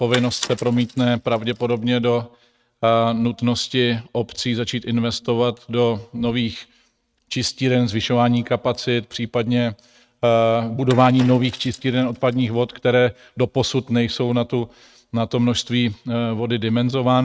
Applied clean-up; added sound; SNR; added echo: neural mask model RNNoise.